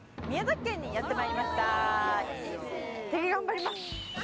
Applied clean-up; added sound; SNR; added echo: none; none; none; none.